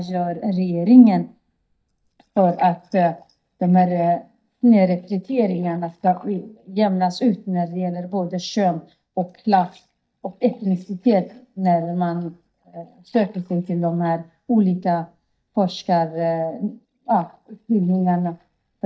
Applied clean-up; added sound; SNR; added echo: neural mask model DeepFilterNet 3.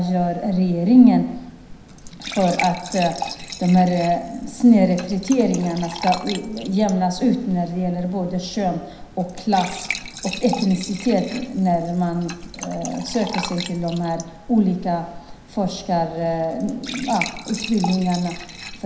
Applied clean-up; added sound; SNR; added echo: none; Fill (with liquid) / Trickle, dribble / Glass; 13 dB; reverberation time 0.9 s.